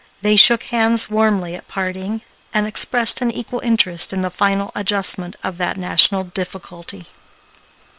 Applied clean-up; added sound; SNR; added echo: neural separator model SepFormer WHAM!.